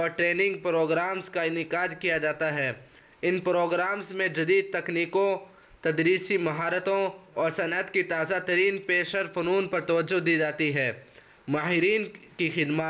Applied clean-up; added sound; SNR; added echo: none; none; none; none.